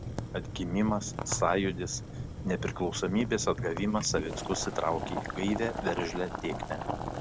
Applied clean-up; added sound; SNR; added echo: none; Boiling; 5 dB; none.